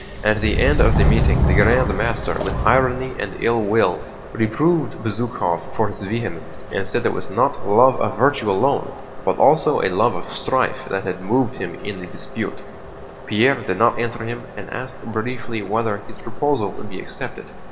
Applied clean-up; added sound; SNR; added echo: none; Subway, metro, underground; 5 dB; reverberation time 2.9 s.